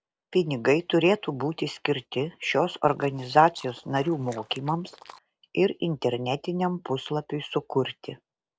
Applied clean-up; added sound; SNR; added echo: neural separator model SepFormer DNS4.